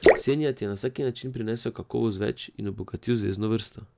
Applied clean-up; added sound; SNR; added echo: none; Drip / Splash, splatter; -2 dB; none.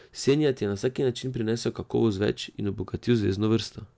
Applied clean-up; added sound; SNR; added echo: none; none; none; none.